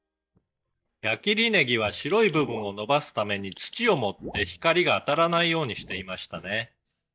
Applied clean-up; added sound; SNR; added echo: neural mask model DeepFilterNet 3.